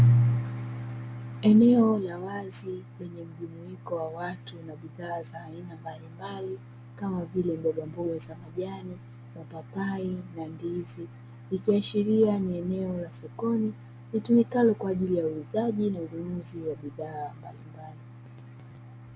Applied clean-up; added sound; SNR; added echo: none; none; none; none.